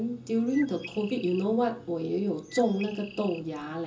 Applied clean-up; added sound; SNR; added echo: none; Bird; 18 dB; reverberation time 0.2 s.